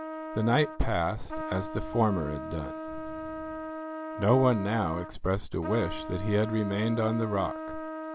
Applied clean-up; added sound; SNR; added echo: none; Trumpet; 9 dB; none.